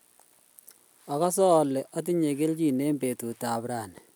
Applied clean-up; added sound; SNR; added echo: none; none; none; none.